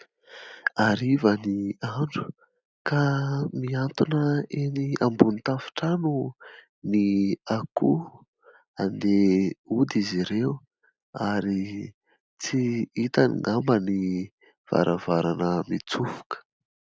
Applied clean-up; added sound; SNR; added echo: none; none; none; none.